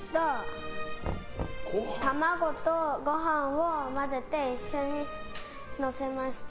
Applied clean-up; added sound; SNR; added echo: none; Knock; 12 dB; none.